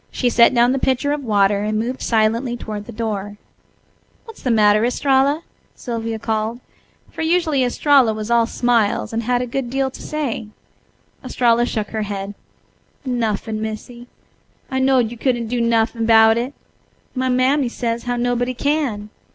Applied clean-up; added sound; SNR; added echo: none; none; none; none.